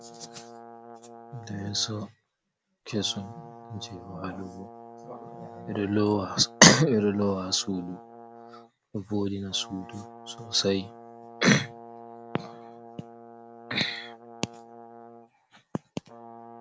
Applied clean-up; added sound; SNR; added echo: none; Brass instrument; 17 dB; none.